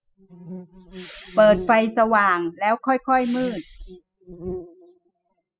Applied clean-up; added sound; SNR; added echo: classical method spectral subtraction.